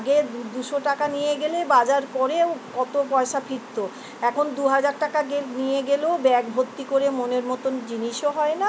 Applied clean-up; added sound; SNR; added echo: none; none; none; none.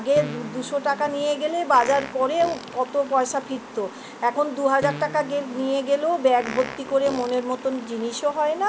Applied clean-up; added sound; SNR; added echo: none; Fart; 15 dB; none.